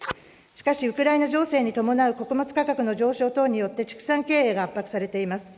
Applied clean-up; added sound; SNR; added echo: neural mask model Resemble Enhance denoiser.